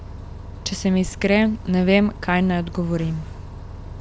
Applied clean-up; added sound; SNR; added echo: none; Bus; 13 dB; none.